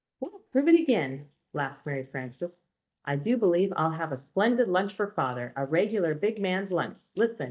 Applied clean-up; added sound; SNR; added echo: neural mask model DeepFilterNet 3.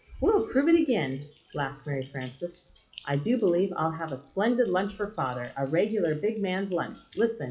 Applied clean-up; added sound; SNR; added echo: classical method WPE with log-MMSE.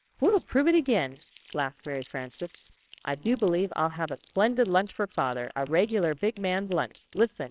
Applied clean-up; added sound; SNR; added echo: neural separator model SepFormer WHAMR!.